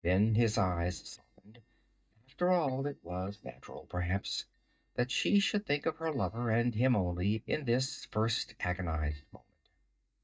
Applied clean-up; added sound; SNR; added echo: neural mask model DeepFilterNet 3.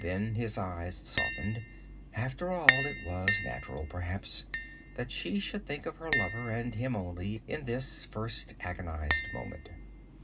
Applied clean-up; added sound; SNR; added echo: none; Tap; 0 dB; reverberation time 0.2 s.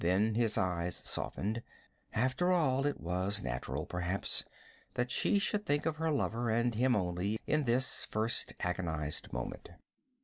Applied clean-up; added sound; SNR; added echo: none; none; none; none.